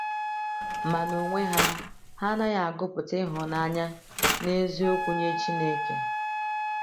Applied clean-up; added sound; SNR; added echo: none; Mechanisms + Wind instrument, woodwind instrument; 1 dB; none.